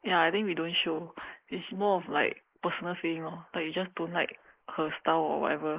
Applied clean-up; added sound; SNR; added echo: neural mask model Resemble Enhance denoiser.